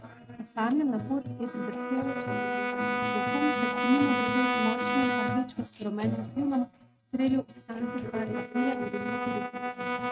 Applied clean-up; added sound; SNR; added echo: neural mask model RNNoise.